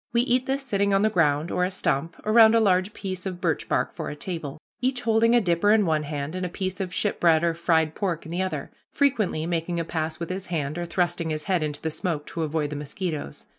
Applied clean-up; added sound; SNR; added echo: none; none; none; none.